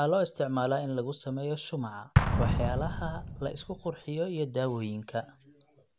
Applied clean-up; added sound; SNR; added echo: none; Explosion; 2 dB; none.